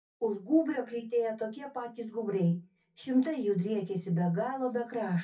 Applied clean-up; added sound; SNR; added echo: none; none; none; reverberation time 0.3 s.